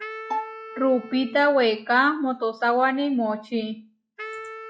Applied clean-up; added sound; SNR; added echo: classical method log-MMSE.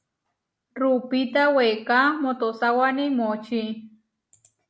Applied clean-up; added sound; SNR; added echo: none; none; none; none.